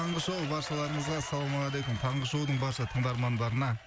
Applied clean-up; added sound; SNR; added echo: none; none; none; none.